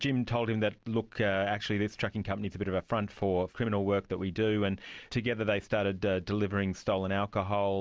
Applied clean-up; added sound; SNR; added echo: none; none; none; none.